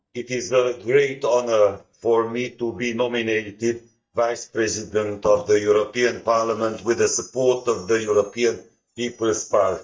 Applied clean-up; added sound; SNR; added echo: neural mask model DeepFilterNet 3.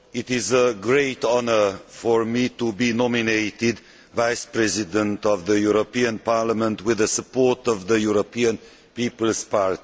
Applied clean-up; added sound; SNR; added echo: none; none; none; none.